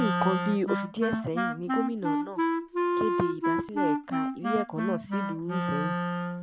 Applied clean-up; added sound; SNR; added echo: none; Wind instrument, woodwind instrument; -3 dB; none.